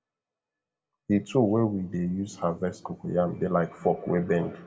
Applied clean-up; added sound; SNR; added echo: none; none; none; reverberation time 1.5 s.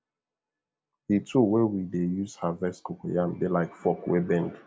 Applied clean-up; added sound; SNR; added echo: none; none; none; none.